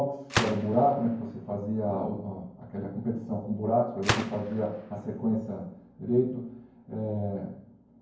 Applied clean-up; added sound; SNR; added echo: none; Gunshot, gunfire; 8 dB; reverberation time 0.9 s.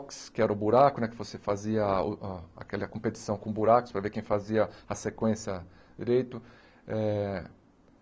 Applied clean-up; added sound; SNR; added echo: none; none; none; none.